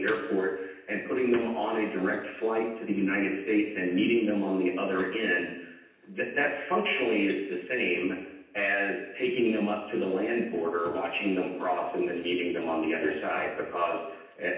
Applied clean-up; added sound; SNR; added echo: none; none; none; reverberation time 0.9 s.